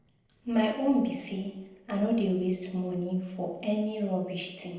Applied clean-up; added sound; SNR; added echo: neural separator model SepFormer DNS4.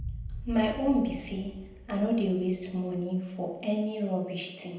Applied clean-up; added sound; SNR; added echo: none; Boom; 13 dB; reverberation time 0.8 s.